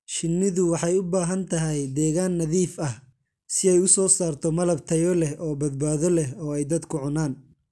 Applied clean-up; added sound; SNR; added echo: none; none; none; none.